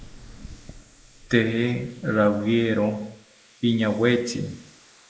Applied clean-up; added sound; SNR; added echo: neural mask model Resemble Enhance denoiser.